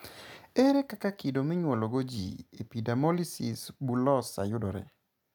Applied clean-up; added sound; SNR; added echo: none; none; none; none.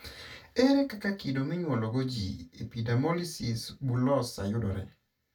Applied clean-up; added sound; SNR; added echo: none; none; none; reverberation time 0.2 s.